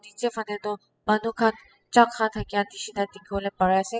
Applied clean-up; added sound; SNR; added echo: classical method spectral subtraction.